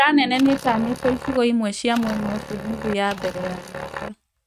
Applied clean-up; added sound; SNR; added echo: neural mask model RNNoise.